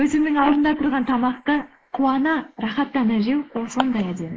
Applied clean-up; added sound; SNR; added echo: neural mask model Resemble Enhance denoiser.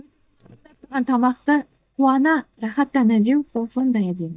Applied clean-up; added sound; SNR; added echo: neural mask model DeepFilterNet 3.